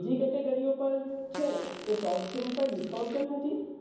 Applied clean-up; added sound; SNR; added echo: none; Fart; 15 dB; reverberation time 1.2 s.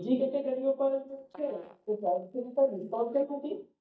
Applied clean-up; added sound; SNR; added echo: neural mask model DeepFilterNet 3.